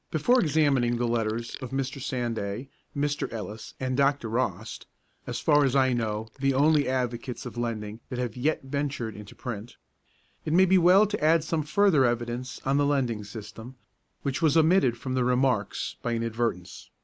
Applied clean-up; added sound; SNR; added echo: neural mask model Resemble Enhance denoiser.